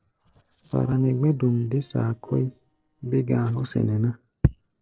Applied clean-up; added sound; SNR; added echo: neural separator model SepFormer DNS4.